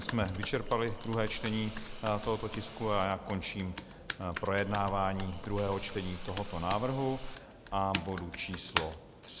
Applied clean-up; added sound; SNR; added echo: none; Computer keyboard + Hiss / Insect; 7 dB; none.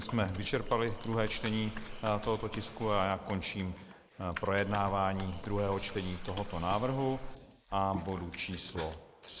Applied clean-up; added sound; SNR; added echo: neural mask model Resemble Enhance denoiser.